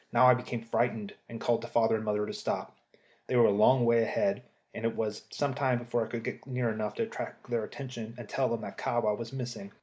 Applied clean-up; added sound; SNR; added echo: none; none; none; none.